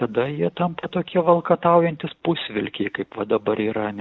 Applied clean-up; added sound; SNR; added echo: none; none; none; none.